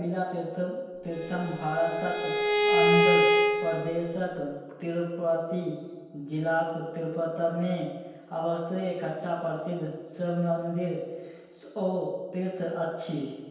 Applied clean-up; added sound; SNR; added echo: none; Bowed string instrument; -5 dB; reverberation time 1.2 s.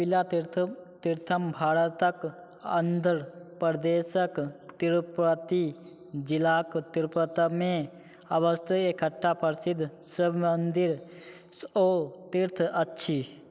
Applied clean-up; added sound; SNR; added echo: none; none; none; none.